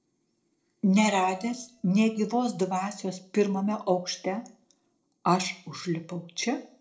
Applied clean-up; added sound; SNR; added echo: neural separator model SepFormer DNS4.